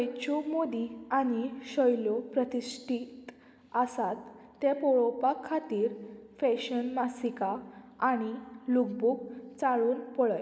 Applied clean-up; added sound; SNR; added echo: none; none; none; none.